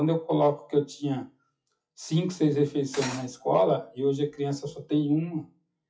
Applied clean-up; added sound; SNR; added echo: classical method WPE with log-MMSE.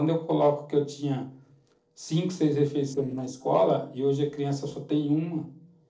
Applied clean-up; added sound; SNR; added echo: neural separator model SepFormer DNS4.